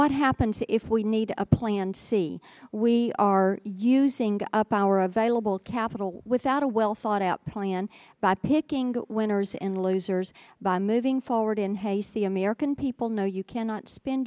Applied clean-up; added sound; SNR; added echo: none; none; none; none.